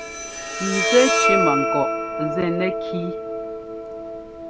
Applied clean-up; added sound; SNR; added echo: none; Bowed string instrument; -1 dB; none.